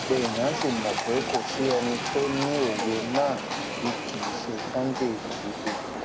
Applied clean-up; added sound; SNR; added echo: none; Livestock, farm animals, working animals; 2 dB; none.